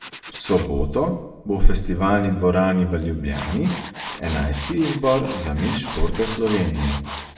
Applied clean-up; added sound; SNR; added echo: none; Tools; 15 dB; reverberation time 0.7 s.